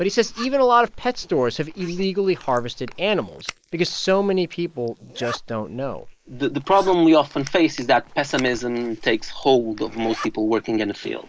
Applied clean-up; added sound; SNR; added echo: neural mask model Resemble Enhance denoiser.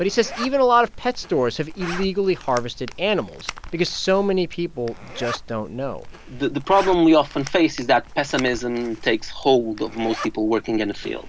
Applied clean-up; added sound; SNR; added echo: none; Zipper (clothing); 13 dB; none.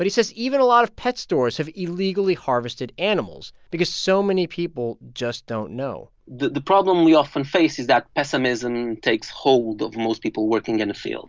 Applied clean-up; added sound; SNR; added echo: none; none; none; none.